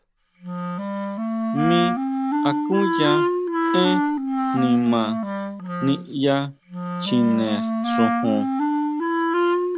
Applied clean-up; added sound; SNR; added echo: none; Wind instrument, woodwind instrument; -1 dB; none.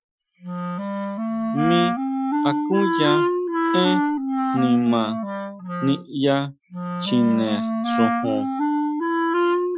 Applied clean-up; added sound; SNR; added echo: classical method Wiener filter.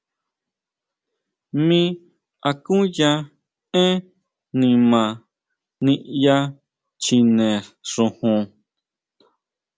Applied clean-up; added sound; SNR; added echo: none; none; none; none.